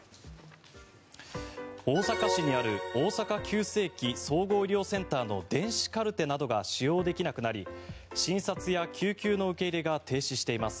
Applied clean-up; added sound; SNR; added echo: none; none; none; none.